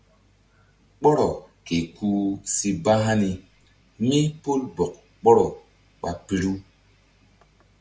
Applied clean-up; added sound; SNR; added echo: none; none; none; none.